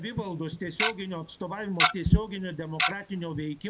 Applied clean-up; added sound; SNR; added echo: none; Tick-tock; -4 dB; none.